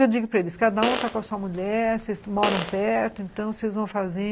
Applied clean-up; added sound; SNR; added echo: none; Fart; 8 dB; none.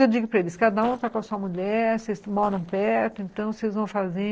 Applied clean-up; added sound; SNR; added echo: neural separator model SepFormer DNS4.